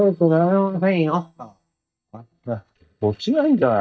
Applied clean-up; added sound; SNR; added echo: neural mask model DeepFilterNet 3.